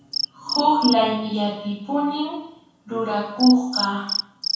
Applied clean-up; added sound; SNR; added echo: none; Cricket; 8 dB; reverberation time 0.7 s.